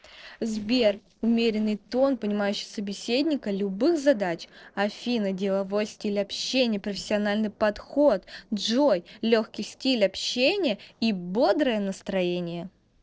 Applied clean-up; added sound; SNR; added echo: neural separator model SepFormer DNS4.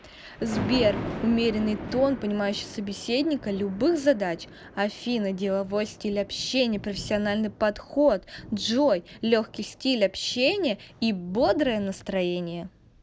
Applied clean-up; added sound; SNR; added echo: none; Thunder; 13 dB; none.